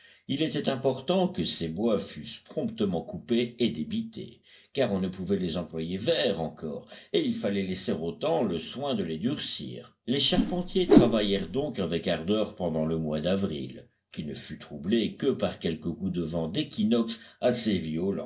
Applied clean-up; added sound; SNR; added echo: none; Whoosh, swoosh, swish; -4 dB; reverberation time 0.2 s.